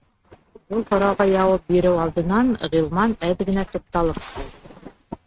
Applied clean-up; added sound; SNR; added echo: neural mask model RNNoise.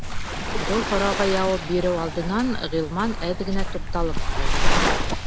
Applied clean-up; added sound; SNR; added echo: none; Waves, surf; -3 dB; none.